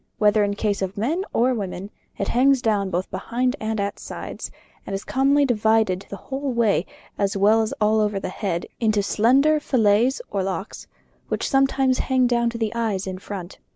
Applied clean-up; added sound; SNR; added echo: none; none; none; none.